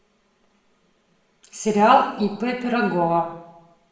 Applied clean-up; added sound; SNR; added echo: none; none; none; reverberation time 0.8 s.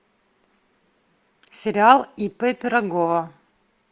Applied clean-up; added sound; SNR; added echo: none; none; none; none.